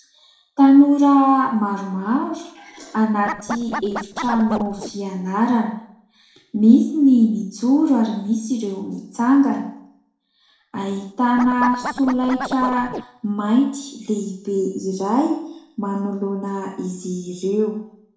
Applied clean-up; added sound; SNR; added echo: neural separator model SepFormer DNS4.